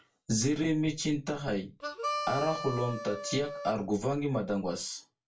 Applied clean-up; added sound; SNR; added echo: none; Harmonica; 6 dB; reverberation time 0.2 s.